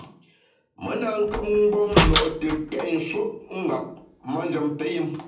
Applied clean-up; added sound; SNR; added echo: none; Slam; 1 dB; reverberation time 0.6 s.